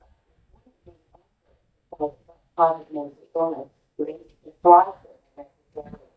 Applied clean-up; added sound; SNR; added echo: neural mask model DeepFilterNet 3.